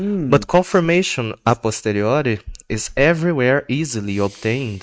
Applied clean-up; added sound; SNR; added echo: neural mask model RNNoise.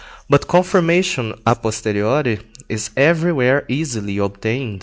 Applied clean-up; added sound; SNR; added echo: none; none; none; none.